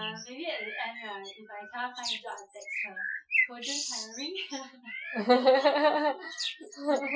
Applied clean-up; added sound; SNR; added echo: classical method Wiener filter.